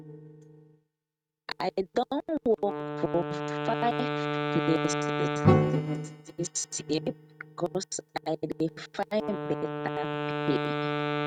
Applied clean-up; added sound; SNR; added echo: neural mask model RNNoise.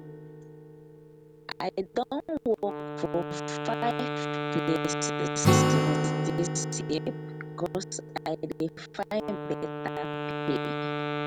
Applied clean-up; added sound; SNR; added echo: none; Acoustic guitar + Wind instrument, woodwind instrument; -2 dB; none.